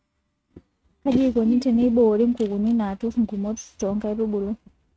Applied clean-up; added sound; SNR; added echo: neural mask model RNNoise.